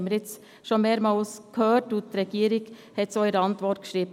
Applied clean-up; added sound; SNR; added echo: none; none; none; none.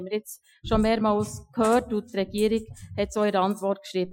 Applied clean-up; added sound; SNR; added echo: classical method Wiener filter.